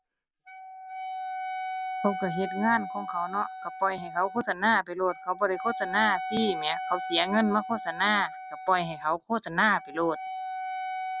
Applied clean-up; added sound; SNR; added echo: none; Wind instrument, woodwind instrument; 8 dB; none.